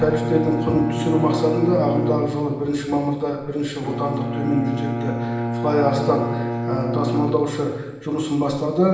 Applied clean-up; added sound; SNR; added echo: none; Bowed string instrument; 4 dB; reverberation time 1.1 s.